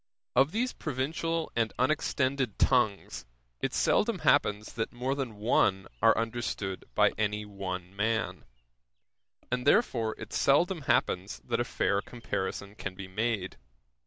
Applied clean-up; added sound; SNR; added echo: none; none; none; none.